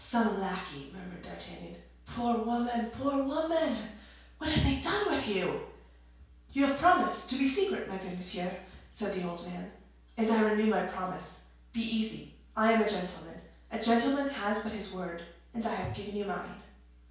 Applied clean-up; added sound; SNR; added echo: none; none; none; reverberation time 0.5 s.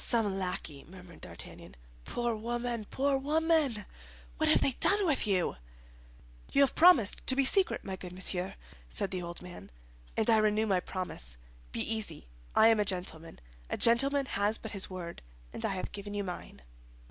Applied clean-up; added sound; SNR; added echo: none; none; none; none.